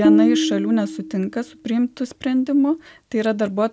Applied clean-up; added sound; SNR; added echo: none; Tabla; 1 dB; none.